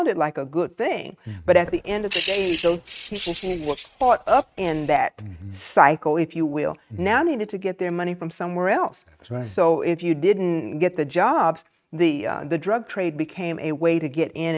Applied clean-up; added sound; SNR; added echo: neural mask model RNNoise.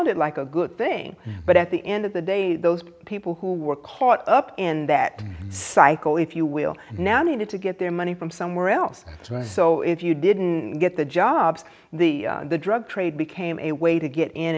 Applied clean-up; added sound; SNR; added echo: none; none; none; none.